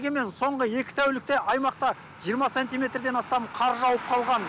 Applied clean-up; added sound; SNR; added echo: none; none; none; none.